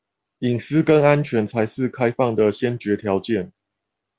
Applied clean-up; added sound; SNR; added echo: none; none; none; none.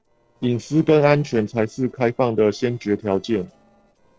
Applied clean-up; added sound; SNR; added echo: neural separator model SepFormer DNS4.